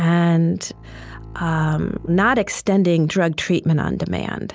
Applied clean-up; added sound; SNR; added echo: none; Bowed string instrument; 19 dB; none.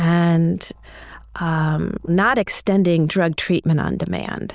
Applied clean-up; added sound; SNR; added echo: neural diffusion model UNIVERSE++.